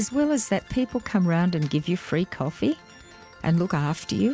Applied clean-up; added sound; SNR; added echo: none; none; none; none.